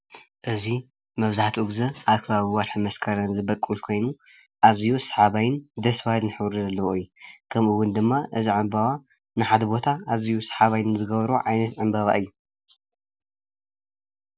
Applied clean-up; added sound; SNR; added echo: none; none; none; none.